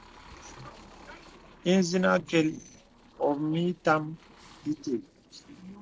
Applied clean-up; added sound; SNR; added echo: neural separator model SepFormer DNS4.